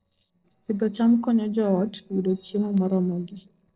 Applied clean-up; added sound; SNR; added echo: neural separator model SepFormer DNS4.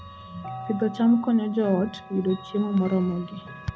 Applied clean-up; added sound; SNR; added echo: none; Chime / Clock; 16 dB; none.